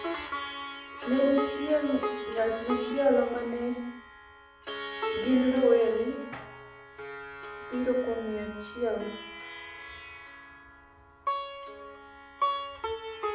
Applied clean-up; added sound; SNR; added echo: none; Plucked string instrument; 6 dB; reverberation time 0.7 s.